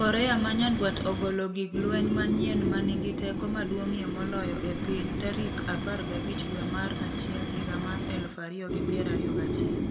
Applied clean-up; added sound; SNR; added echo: none; Fire; 0 dB; reverberation time 0.9 s.